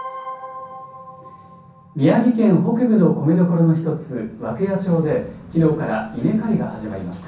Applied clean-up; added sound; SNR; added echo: none; none; none; reverberation time 0.6 s.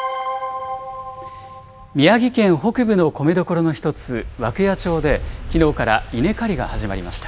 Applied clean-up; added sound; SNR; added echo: none; none; none; none.